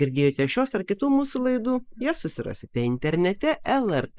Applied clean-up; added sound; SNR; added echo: neural mask model Resemble Enhance denoiser.